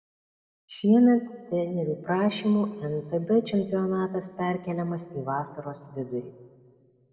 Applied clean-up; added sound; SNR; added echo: none; none; none; reverberation time 1.3 s.